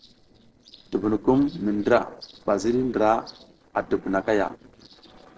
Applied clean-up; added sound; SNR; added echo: neural separator model SepFormer DNS4.